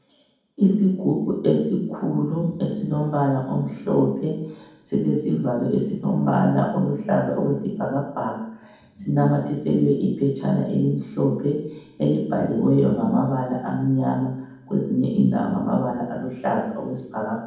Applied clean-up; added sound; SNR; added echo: none; none; none; reverberation time 1.2 s.